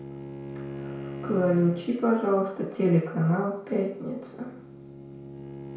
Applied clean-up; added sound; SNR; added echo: none; Bowed string instrument; 13 dB; reverberation time 0.6 s.